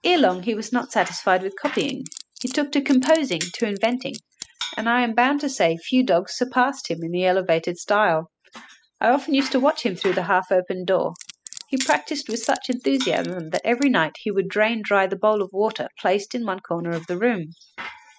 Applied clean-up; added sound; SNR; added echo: classical method spectral subtraction.